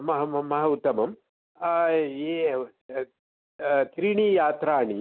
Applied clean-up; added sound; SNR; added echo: none; none; none; none.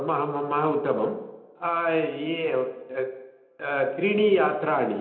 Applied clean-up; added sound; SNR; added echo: none; none; none; reverberation time 0.9 s.